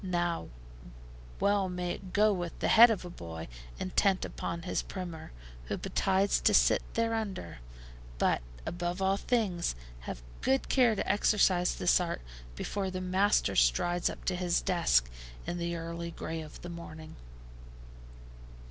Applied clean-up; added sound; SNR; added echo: none; none; none; none.